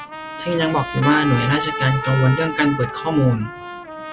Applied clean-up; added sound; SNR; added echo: none; Trumpet + Trumpet; 8 dB; none.